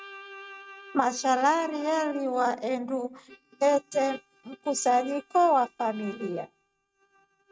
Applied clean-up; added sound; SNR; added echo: neural mask model RNNoise.